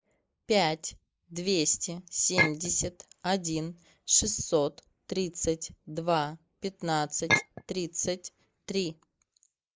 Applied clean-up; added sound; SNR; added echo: neural mask model Resemble Enhance denoiser.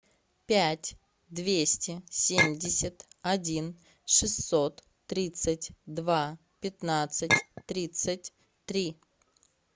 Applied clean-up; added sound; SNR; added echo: none; Chink, clink; -2 dB; none.